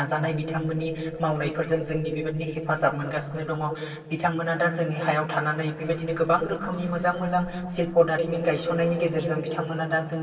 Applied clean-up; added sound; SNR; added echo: neural separator model SepFormer DNS4.